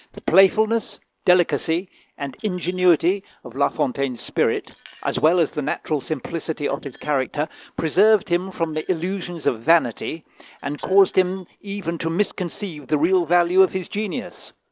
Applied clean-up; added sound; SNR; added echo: neural separator model SepFormer DNS4.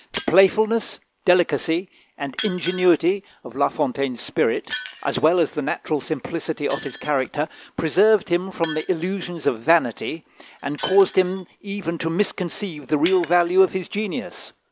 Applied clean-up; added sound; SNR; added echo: none; Shatter; 16 dB; none.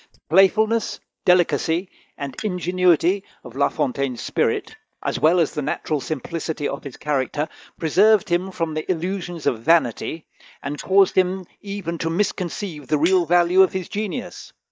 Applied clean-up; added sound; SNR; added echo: neural mask model DeepFilterNet 3.